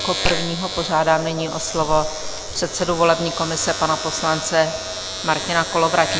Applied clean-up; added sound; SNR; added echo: none; Domestic sounds, home sounds; 7 dB; none.